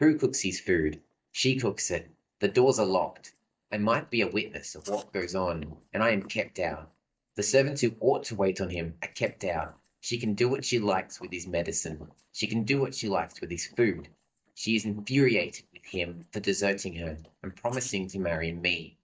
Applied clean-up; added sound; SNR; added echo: neural mask model DeepFilterNet 3.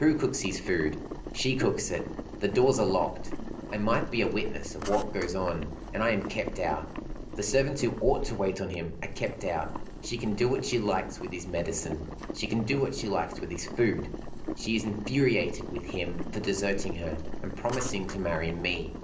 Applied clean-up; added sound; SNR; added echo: none; Boiling; 7 dB; reverberation time 0.5 s.